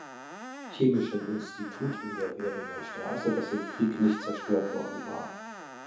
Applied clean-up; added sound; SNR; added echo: none; Screech; 10 dB; reverberation time 0.5 s.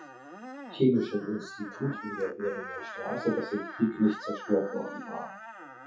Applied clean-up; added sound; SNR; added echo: classical method WPE with log-MMSE.